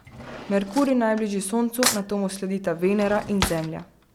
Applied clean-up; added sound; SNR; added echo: none; Cutlery, silverware / Drawer open or close; 9 dB; none.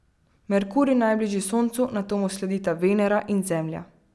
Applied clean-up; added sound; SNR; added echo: none; none; none; none.